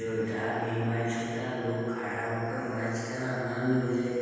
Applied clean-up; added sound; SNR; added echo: none; none; none; reverberation time 2.1 s.